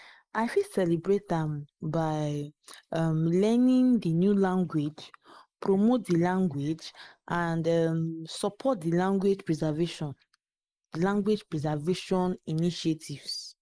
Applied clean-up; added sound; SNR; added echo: neural mask model Resemble Enhance denoiser.